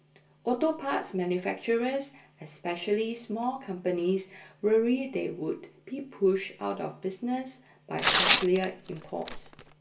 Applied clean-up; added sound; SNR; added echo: none; Tearing; -5 dB; reverberation time 0.2 s.